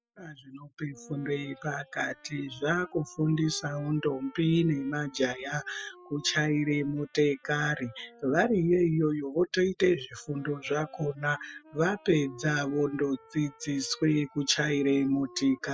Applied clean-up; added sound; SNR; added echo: classical method spectral subtraction.